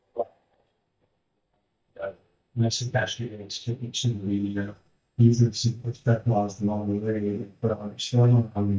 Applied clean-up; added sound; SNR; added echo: neural mask model DeepFilterNet 3.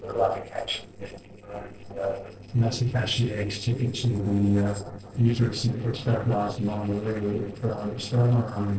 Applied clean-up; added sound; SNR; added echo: neural separator model SepFormer DNS4.